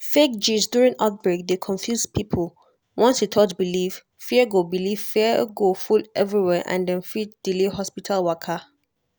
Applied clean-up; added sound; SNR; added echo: none; none; none; none.